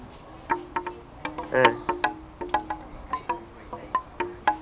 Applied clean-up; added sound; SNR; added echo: none; Wind chime; -5 dB; none.